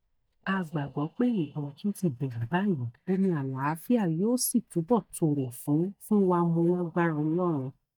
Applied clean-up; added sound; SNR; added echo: neural mask model DeepFilterNet 3.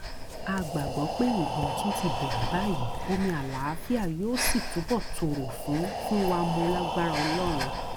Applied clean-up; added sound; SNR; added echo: none; Breathing + Breathing; 2 dB; none.